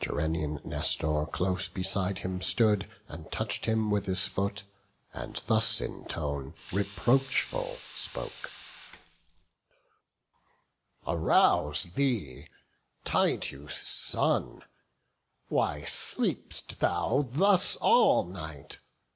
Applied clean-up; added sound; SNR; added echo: none; Sink (filling or washing) / Water tap, faucet; 12 dB; none.